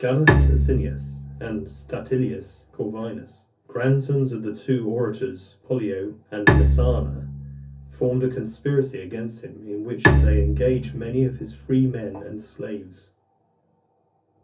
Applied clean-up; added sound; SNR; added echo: none; Bowed string instrument; -3 dB; reverberation time 0.3 s.